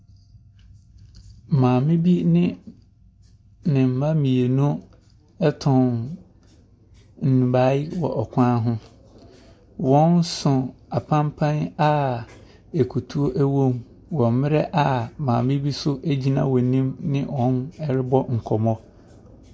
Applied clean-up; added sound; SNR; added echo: none; none; none; none.